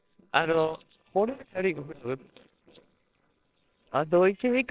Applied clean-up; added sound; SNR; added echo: neural separator model SepFormer WHAMR!.